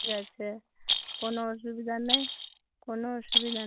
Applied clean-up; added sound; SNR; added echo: none; Rattle; -4 dB; none.